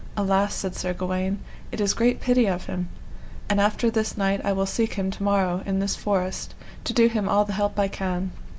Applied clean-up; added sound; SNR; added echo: none; none; none; none.